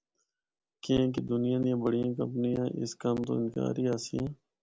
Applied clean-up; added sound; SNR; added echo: none; none; none; none.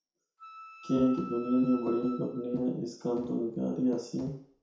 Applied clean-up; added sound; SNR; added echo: none; Wind instrument, woodwind instrument; 15 dB; reverberation time 0.6 s.